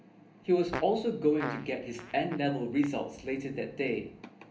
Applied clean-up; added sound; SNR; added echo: none; Fart; 13 dB; reverberation time 0.3 s.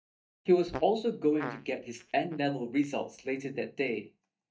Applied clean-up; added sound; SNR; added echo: neural mask model DeepFilterNet 3.